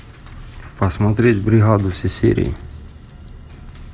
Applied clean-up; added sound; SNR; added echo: none; none; none; none.